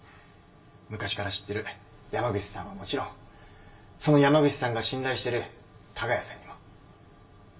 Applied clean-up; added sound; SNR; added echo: none; none; none; reverberation time 0.2 s.